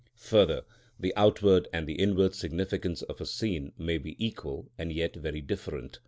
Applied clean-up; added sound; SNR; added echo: none; none; none; none.